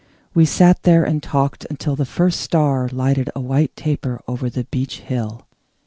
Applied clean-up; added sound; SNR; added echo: none; none; none; none.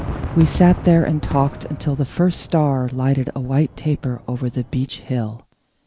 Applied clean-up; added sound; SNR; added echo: none; Fireworks; 12 dB; none.